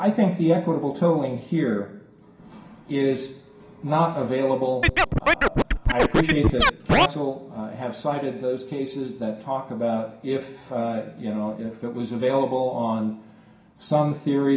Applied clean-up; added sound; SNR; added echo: none; Scratching (performance technique); -4 dB; reverberation time 0.5 s.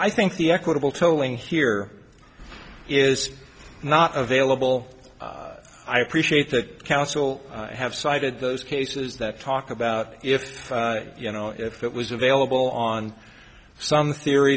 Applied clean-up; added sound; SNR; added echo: none; none; none; none.